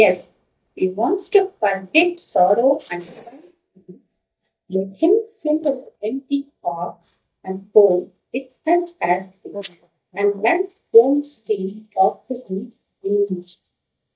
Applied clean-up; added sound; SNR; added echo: neural mask model DeepFilterNet 3.